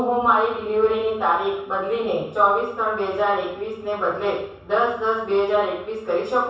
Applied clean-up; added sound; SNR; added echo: none; none; none; reverberation time 0.7 s.